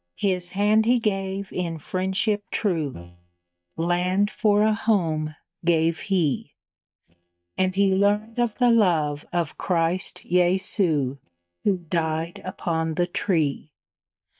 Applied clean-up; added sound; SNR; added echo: neural mask model DeepFilterNet 3.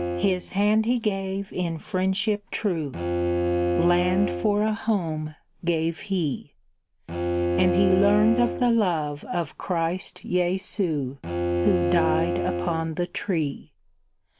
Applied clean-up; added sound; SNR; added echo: none; Bowed string instrument; 4 dB; none.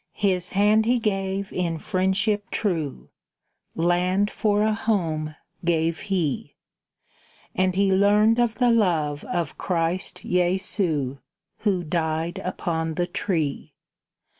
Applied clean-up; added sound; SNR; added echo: none; none; none; none.